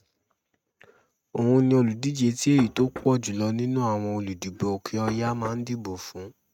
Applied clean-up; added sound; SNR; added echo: neural mask model RNNoise.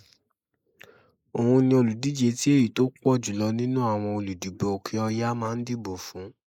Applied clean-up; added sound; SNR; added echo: neural mask model Resemble Enhance denoiser.